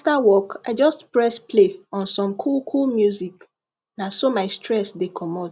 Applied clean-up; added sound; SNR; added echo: none; none; none; none.